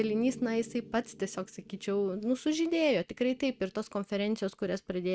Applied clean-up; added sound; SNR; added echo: neural mask model RNNoise.